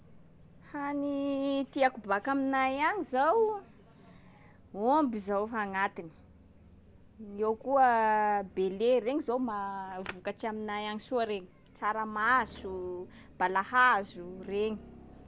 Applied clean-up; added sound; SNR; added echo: none; none; none; none.